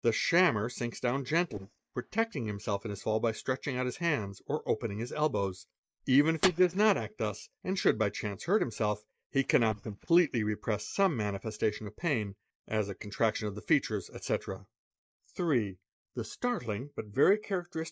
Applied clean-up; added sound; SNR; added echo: neural mask model DeepFilterNet 3.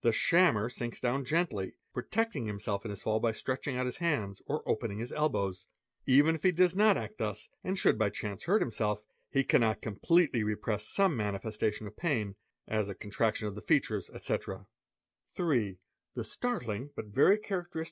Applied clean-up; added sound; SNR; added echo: none; none; none; none.